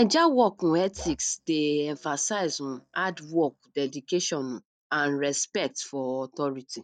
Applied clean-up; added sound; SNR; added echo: neural mask model DeepFilterNet 3.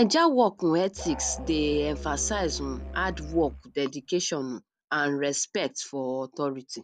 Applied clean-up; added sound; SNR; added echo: none; Musical instrument; 11 dB; none.